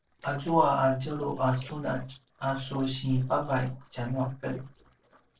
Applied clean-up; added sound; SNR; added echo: neural separator model SepFormer DNS4.